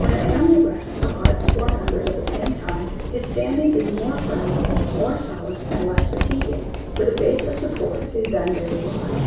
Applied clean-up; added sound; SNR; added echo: none; Sliding door; 0 dB; reverberation time 0.6 s.